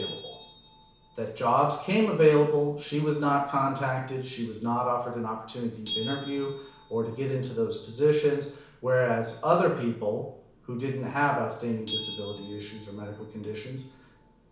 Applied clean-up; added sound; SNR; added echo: none; Bell; 12 dB; reverberation time 0.6 s.